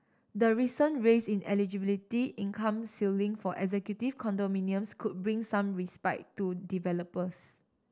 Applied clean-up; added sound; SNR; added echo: none; none; none; none.